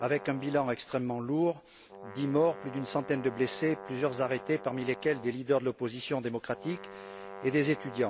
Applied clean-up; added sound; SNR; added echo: none; Brass instrument; 15 dB; none.